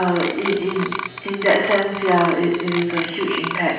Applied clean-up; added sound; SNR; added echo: none; Clock; 9 dB; reverberation time 0.9 s.